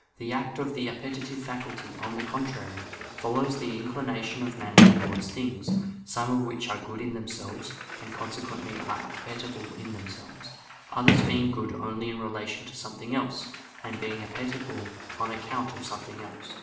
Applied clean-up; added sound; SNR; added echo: none; Sliding door; -3 dB; reverberation time 0.9 s.